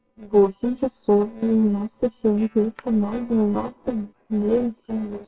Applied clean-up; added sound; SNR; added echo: neural separator model SepFormer WHAMR!.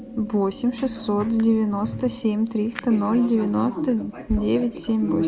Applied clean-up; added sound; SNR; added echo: none; none; none; none.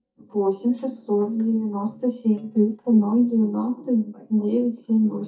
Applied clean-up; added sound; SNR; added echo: neural mask model DeepFilterNet 3.